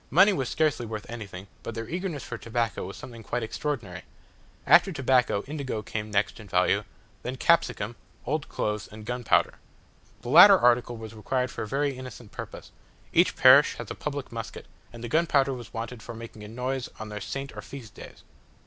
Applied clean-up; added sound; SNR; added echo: none; none; none; none.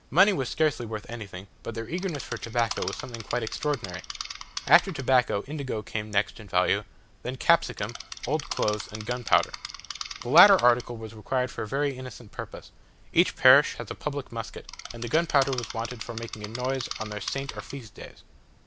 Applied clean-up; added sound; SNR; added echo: none; Insect; 11 dB; none.